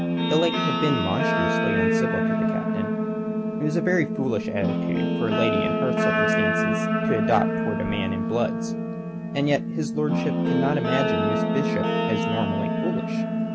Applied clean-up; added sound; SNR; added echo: none; Guitar; -4 dB; none.